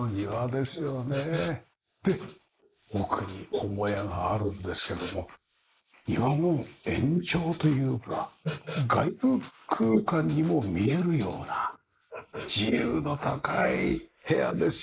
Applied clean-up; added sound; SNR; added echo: neural mask model Resemble Enhance denoiser.